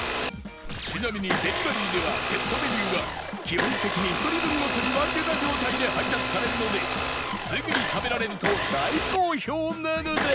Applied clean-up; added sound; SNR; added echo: none; Domestic sounds, home sounds; 0 dB; none.